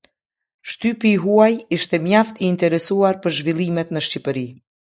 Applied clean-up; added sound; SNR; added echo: neural mask model Resemble Enhance denoiser.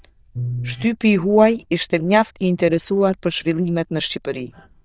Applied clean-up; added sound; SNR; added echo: neural diffusion model UNIVERSE++.